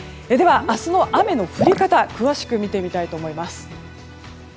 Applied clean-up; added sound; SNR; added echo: none; Water / Liquid; 9 dB; none.